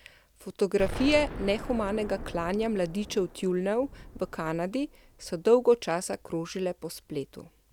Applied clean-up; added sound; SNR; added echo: none; Explosion; 13 dB; none.